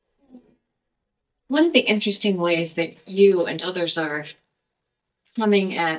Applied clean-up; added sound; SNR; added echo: neural mask model DeepFilterNet 3.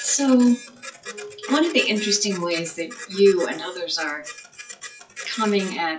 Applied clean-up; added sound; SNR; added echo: classical method WPE with log-MMSE.